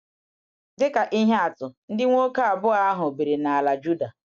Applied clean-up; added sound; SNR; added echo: none; none; none; none.